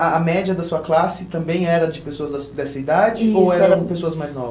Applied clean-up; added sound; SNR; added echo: none; none; none; none.